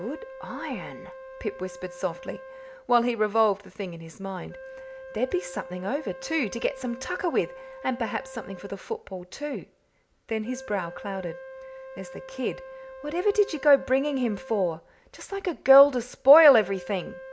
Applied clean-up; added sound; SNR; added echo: none; Wind instrument, woodwind instrument; 17 dB; none.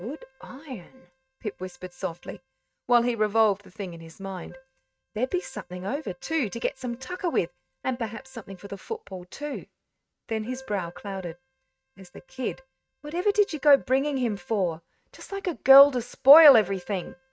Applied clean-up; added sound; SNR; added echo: neural mask model RNNoise.